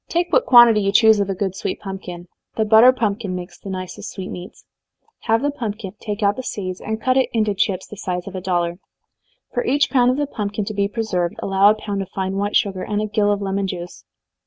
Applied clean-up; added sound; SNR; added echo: none; none; none; none.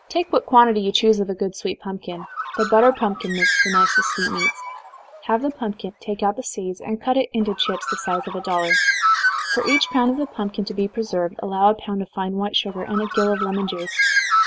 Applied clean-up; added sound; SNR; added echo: none; Bird; 3 dB; none.